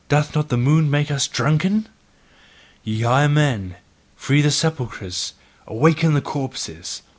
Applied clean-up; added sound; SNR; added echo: none; none; none; none.